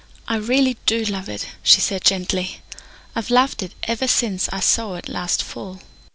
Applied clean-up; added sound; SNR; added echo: none; none; none; none.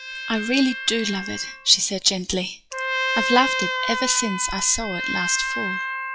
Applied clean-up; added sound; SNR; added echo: classical method log-MMSE.